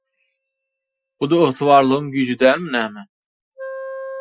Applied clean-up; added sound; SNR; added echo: classical method Wiener filter.